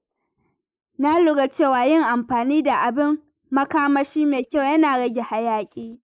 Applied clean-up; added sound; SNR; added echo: neural mask model Resemble Enhance denoiser.